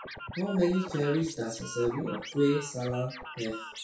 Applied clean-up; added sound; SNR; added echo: classical method WPE with log-MMSE.